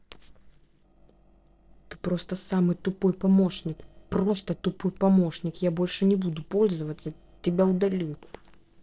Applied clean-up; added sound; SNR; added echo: neural separator model SepFormer DNS4.